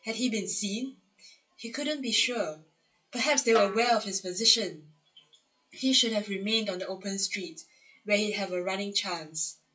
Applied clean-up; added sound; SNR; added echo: classical method WPE with log-MMSE.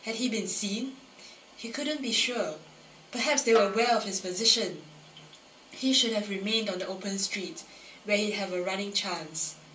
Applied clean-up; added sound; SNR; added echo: none; Snare drum; 11 dB; reverberation time 0.3 s.